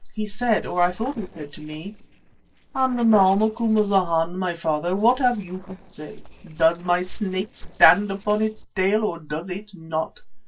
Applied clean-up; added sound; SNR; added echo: neural separator model SepFormer DNS4.